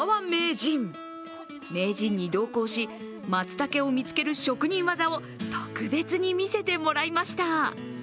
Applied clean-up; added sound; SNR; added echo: none; none; none; none.